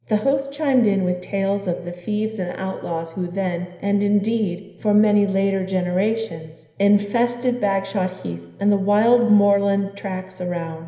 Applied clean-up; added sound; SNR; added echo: none; none; none; reverberation time 0.9 s.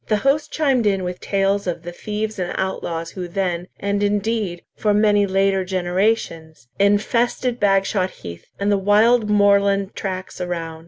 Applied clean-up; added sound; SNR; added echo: none; none; none; none.